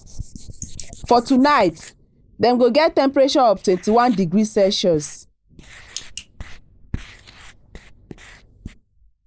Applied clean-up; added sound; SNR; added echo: neural mask model Resemble Enhance denoiser.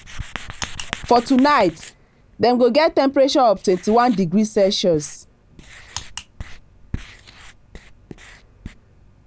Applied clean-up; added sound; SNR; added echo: none; Writing; 17 dB; none.